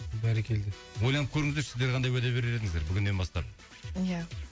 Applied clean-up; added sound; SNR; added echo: none; none; none; none.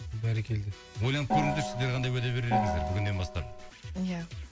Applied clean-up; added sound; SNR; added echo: none; Gong; 1 dB; none.